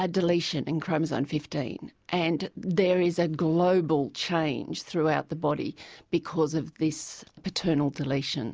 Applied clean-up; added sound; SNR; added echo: none; none; none; none.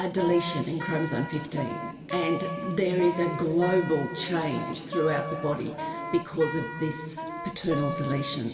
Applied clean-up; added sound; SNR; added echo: none; Wind instrument, woodwind instrument; 8 dB; reverberation time 2.5 s.